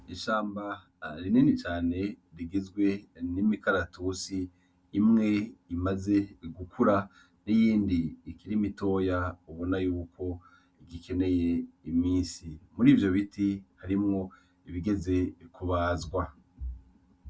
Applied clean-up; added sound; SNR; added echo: none; none; none; none.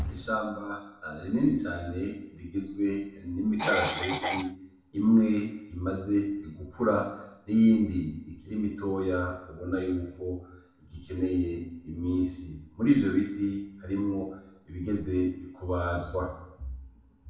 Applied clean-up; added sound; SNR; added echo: none; Cough; 2 dB; reverberation time 0.8 s.